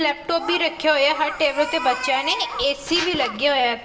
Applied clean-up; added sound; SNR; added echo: none; Crow; 17 dB; reverberation time 0.6 s.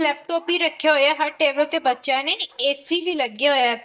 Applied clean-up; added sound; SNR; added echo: neural mask model DeepFilterNet 3.